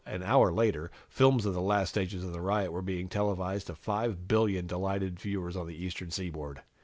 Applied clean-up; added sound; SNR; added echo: none; none; none; none.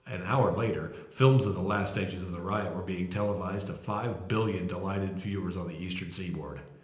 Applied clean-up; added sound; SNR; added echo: none; none; none; reverberation time 0.8 s.